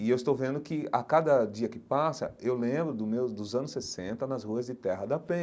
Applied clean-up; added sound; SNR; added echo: none; none; none; none.